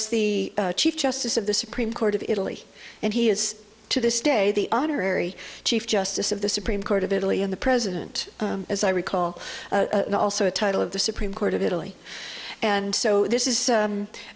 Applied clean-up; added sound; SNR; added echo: none; none; none; none.